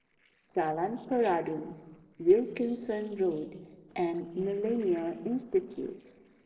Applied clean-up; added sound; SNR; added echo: neural separator model SepFormer DNS4.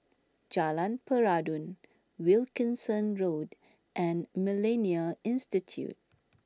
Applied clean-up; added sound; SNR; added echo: none; none; none; none.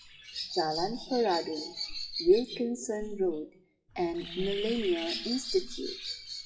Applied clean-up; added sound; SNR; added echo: classical method WPE with log-MMSE.